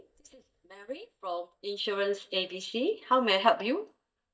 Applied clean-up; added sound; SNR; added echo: neural mask model DeepFilterNet 3.